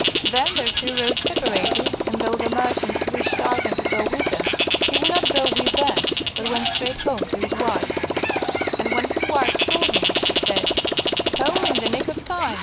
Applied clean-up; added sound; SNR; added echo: none; Bird + Motorcycle; -5 dB; none.